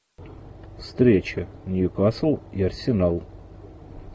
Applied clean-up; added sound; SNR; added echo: none; none; none; none.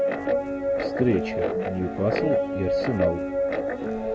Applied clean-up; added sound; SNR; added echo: none; Guitar; -3 dB; none.